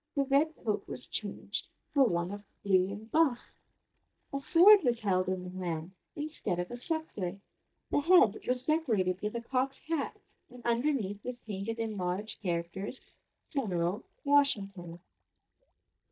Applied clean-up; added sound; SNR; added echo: neural mask model DeepFilterNet 3.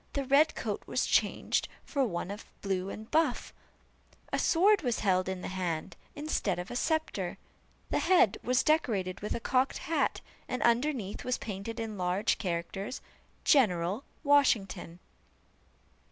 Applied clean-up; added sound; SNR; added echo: none; none; none; none.